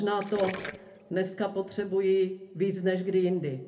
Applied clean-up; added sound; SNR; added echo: none; Gurgling; 17 dB; reverberation time 0.3 s.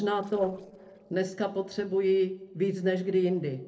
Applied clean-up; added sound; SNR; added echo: neural separator model SepFormer DNS4.